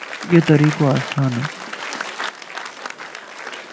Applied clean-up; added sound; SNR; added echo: none; Applause; 9 dB; none.